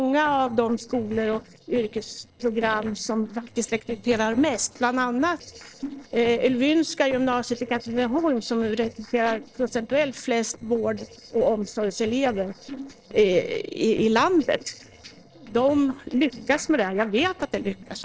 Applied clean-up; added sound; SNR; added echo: neural separator model SepFormer DNS4.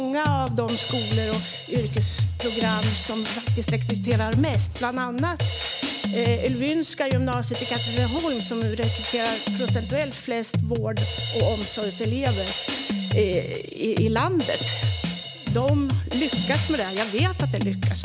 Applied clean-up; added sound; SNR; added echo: none; Drum kit; -1 dB; none.